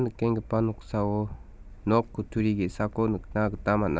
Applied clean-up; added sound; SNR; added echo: none; none; none; none.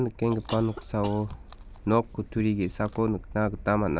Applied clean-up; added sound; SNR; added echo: none; Chewing, mastication / Cough; 20 dB; none.